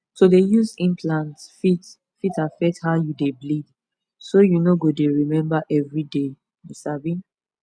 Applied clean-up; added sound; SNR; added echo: none; none; none; none.